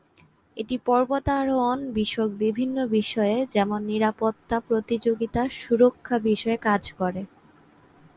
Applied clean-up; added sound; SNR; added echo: none; none; none; none.